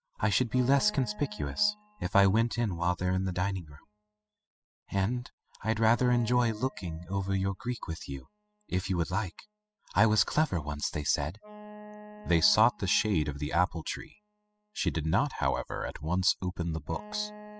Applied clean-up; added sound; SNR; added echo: classical method spectral subtraction.